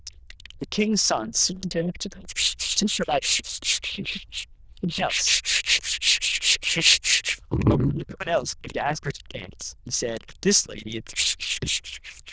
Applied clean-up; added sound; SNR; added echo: neural diffusion model UNIVERSE++.